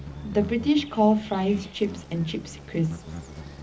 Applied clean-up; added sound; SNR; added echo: none; Insect; 13 dB; reverberation time 0.4 s.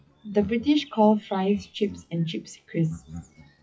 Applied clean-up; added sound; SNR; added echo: classical method WPE with log-MMSE.